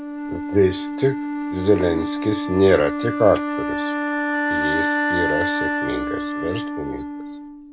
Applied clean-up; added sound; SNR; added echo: none; Wind instrument, woodwind instrument; 2 dB; none.